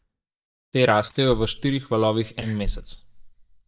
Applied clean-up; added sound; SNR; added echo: neural mask model DeepFilterNet 3.